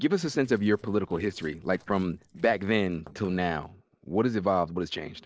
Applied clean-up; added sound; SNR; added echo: neural separator model SepFormer DNS4.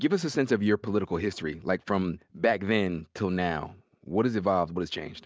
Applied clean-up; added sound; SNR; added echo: none; none; none; none.